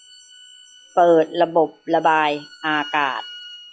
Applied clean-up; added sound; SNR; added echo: classical method log-MMSE.